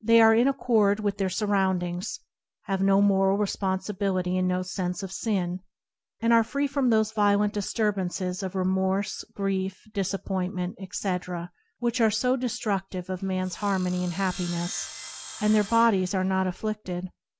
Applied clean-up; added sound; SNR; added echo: none; Sawing; 16 dB; none.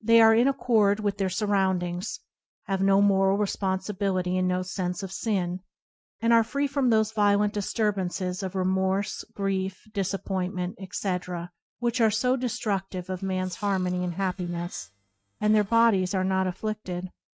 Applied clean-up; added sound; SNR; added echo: neural mask model RNNoise.